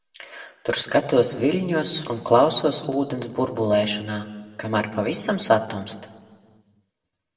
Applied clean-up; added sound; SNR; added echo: none; none; none; reverberation time 1.4 s.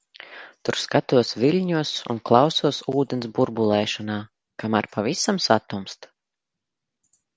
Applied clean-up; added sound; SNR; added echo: none; none; none; none.